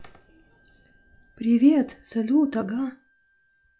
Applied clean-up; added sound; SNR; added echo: classical method log-MMSE.